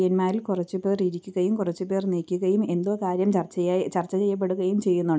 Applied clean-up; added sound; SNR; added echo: none; none; none; none.